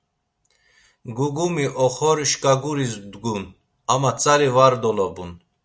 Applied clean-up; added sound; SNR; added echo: none; none; none; none.